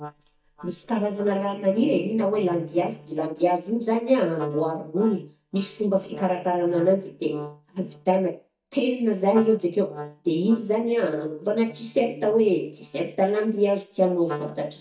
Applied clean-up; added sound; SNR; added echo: neural mask model DeepFilterNet 3.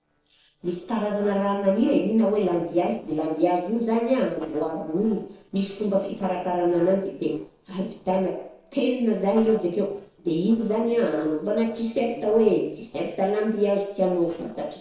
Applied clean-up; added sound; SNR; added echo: neural separator model SepFormer DNS4.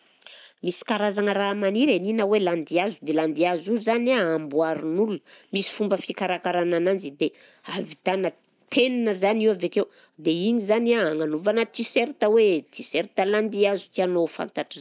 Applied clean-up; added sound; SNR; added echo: none; none; none; none.